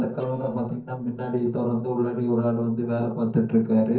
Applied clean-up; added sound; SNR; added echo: neural mask model DeepFilterNet 3.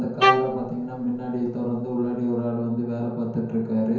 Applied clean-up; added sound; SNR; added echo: none; Bowed string instrument; 0 dB; reverberation time 0.9 s.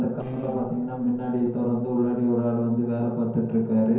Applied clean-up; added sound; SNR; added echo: neural separator model SepFormer DNS4.